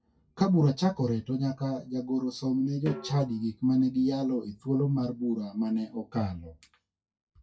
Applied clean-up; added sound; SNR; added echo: classical method WPE with log-MMSE.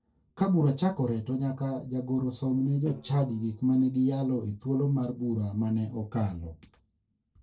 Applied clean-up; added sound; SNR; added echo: neural separator model SepFormer DNS4.